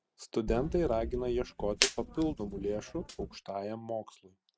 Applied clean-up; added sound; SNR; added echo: neural mask model RNNoise.